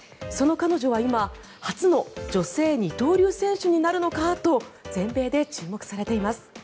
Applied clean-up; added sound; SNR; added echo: none; none; none; none.